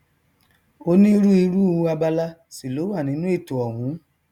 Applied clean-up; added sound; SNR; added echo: none; none; none; none.